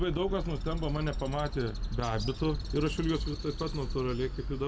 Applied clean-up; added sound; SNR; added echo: none; Bird; 20 dB; reverberation time 0.9 s.